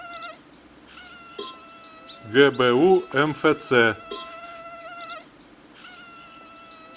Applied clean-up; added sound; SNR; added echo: none; Cowbell + Insect; 17 dB; none.